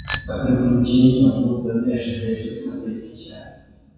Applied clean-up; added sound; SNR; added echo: classical method WPE with log-MMSE.